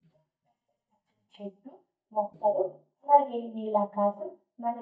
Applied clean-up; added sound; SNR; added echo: neural mask model DeepFilterNet 3.